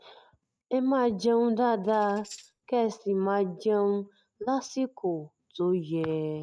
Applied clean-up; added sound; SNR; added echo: neural mask model RNNoise.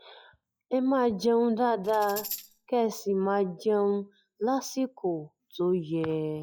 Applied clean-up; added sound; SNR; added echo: classical method log-MMSE.